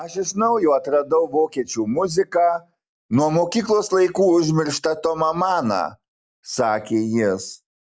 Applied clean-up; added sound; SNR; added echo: none; none; none; none.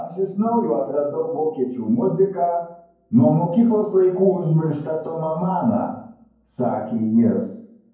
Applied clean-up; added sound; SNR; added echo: none; none; none; reverberation time 0.9 s.